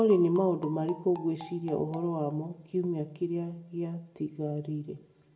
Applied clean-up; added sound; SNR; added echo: none; Marimba, xylophone; 17 dB; reverberation time 0.6 s.